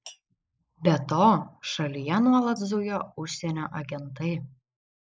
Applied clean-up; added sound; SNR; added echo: neural mask model Resemble Enhance denoiser.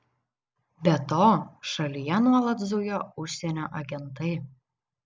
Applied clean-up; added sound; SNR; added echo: none; none; none; none.